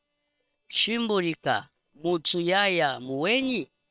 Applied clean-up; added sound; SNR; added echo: neural separator model SepFormer WHAM!.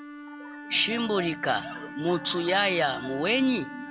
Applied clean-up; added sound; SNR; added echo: none; Wind instrument, woodwind instrument; 13 dB; none.